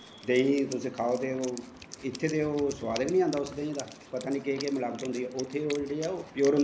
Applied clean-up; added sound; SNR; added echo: none; Wind instrument, woodwind instrument; 18 dB; none.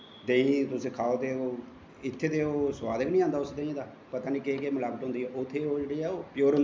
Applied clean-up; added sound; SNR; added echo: none; none; none; none.